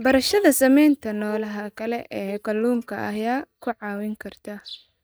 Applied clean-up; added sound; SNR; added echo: neural mask model DeepFilterNet 3.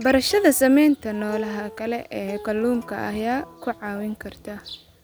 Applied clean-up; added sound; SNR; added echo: none; Acoustic guitar; 18 dB; none.